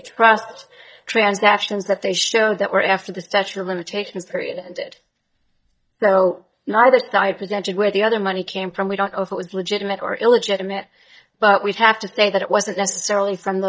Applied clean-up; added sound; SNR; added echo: neural mask model DeepFilterNet 3.